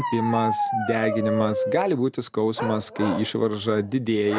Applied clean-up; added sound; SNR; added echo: none; Bark; 5 dB; none.